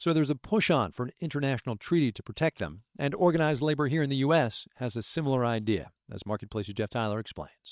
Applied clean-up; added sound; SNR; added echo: neural separator model SepFormer WHAM!.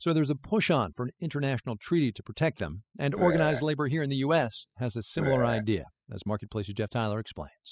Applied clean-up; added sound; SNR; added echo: classical method spectral subtraction.